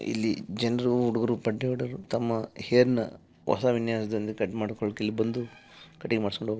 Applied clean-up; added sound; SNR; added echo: neural separator model SepFormer DNS4.